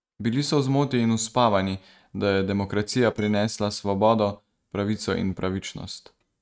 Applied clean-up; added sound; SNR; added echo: neural mask model RNNoise.